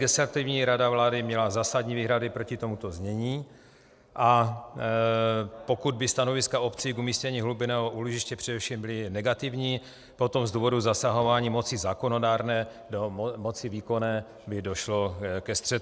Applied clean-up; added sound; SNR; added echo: none; none; none; none.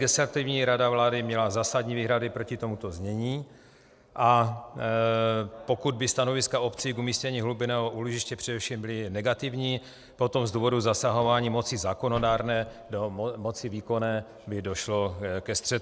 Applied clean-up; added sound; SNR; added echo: none; Slam; 16 dB; none.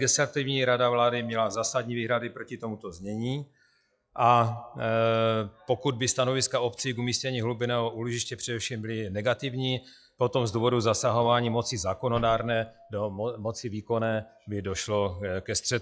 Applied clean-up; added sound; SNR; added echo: classical method log-MMSE.